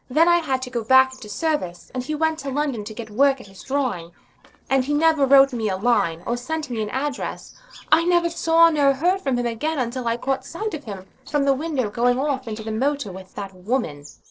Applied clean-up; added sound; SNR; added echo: neural separator model SepFormer DNS4.